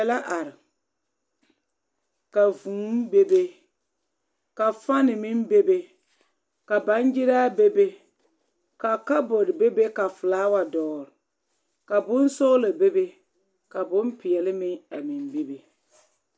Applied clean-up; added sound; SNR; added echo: none; none; none; none.